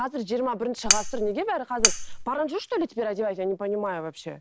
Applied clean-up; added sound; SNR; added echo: none; Cutlery, silverware; -5 dB; none.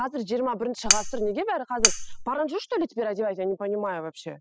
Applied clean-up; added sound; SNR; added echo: classical method spectral subtraction.